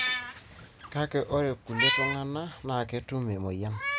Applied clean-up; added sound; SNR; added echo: none; Meow; 1 dB; none.